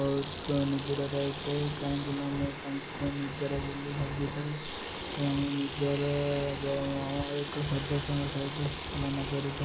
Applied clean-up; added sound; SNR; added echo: none; Sink (filling or washing) / Water tap, faucet; 6 dB; none.